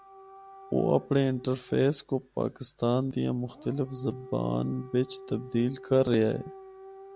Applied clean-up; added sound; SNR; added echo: none; Siren / Dog; 19 dB; none.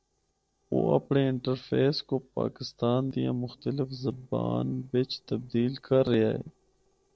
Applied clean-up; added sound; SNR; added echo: neural separator model SepFormer DNS4.